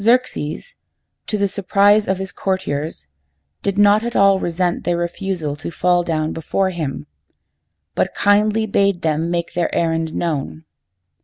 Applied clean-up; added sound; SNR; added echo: none; none; none; none.